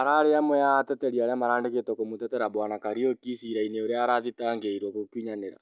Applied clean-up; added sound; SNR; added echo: none; none; none; none.